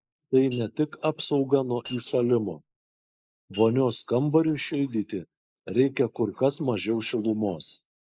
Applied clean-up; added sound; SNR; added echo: neural mask model Resemble Enhance denoiser.